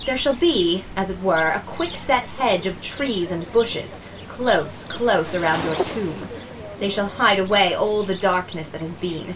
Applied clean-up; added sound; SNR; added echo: none; Cricket; 12 dB; reverberation time 0.2 s.